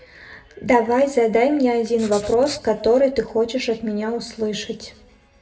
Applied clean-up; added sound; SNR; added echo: none; Writing; 17 dB; reverberation time 0.6 s.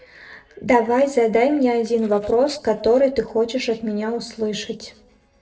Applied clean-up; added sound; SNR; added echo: neural separator model SepFormer DNS4.